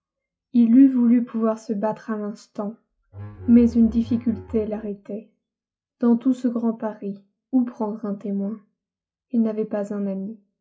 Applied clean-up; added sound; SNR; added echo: classical method log-MMSE.